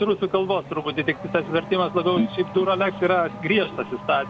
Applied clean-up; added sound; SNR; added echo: none; Race car, auto racing / Accelerating, revving, vroom; 13 dB; none.